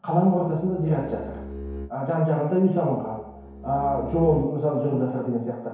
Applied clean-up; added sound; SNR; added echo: none; Bowed string instrument; 13 dB; reverberation time 1.0 s.